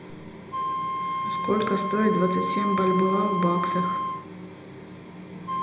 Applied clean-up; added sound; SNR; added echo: none; Wind instrument, woodwind instrument; 3 dB; reverberation time 0.8 s.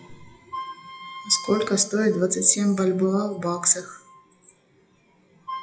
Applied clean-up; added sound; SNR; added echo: classical method WPE with log-MMSE.